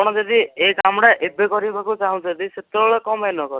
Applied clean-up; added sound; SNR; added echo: none; none; none; none.